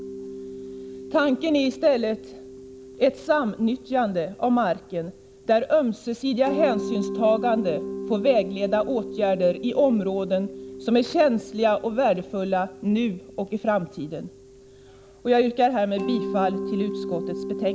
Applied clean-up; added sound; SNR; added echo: none; Mallet percussion; 11 dB; none.